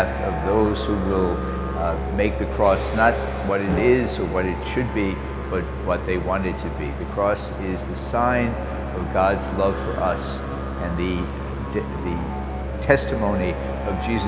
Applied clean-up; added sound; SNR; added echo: none; Musical instrument; 4 dB; none.